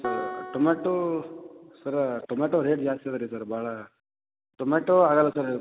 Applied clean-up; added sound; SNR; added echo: none; Piano; 13 dB; none.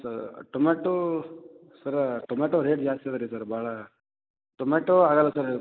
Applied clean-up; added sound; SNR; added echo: neural mask model Resemble Enhance denoiser.